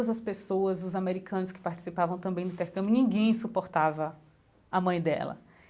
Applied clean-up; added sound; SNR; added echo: none; none; none; none.